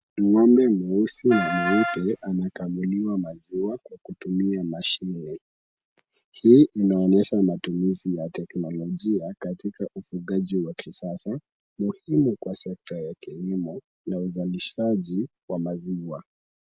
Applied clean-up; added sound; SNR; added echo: none; Wind instrument, woodwind instrument; 4 dB; none.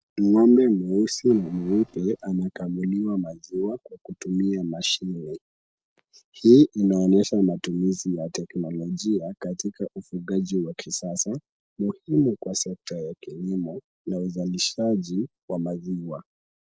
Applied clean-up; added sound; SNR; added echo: neural separator model SepFormer DNS4.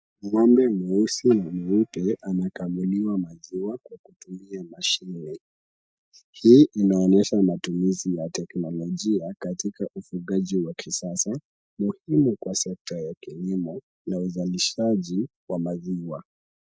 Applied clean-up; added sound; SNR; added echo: neural mask model DeepFilterNet 3.